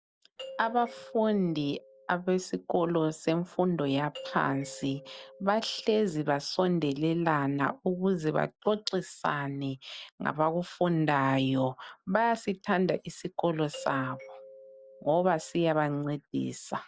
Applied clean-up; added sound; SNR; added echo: none; Doorbell; 18 dB; none.